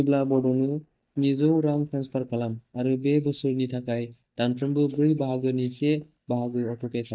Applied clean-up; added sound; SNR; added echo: neural mask model DeepFilterNet 3.